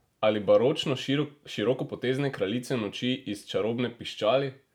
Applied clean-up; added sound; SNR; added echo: none; none; none; none.